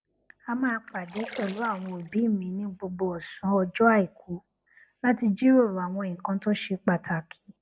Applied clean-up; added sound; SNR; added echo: none; Splash, splatter; 17 dB; none.